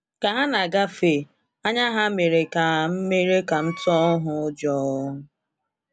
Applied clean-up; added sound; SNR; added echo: none; Wind instrument, woodwind instrument; 17 dB; none.